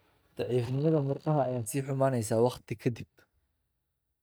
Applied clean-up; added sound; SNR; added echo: neural mask model DeepFilterNet 3.